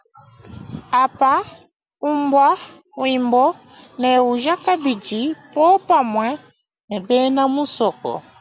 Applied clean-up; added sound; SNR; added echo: none; none; none; none.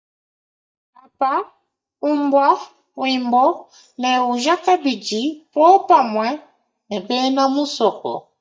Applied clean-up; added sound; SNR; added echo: neural mask model DeepFilterNet 3.